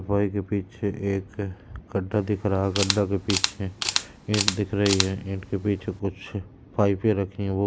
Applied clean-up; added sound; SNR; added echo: none; Camera; 4 dB; none.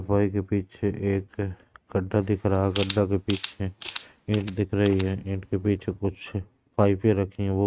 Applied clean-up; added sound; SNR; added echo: neural mask model RNNoise.